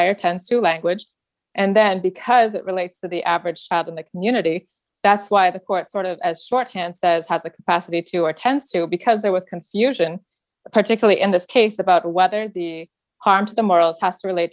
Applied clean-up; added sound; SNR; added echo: none; none; none; none.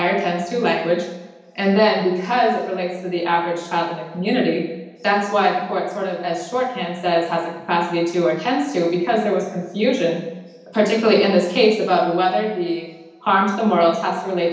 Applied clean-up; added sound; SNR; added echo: none; none; none; reverberation time 0.9 s.